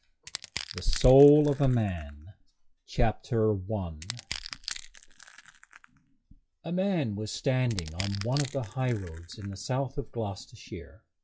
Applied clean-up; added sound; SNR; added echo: classical method log-MMSE.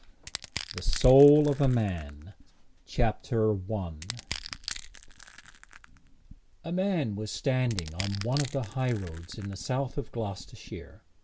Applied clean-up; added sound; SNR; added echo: none; Crushing; 16 dB; none.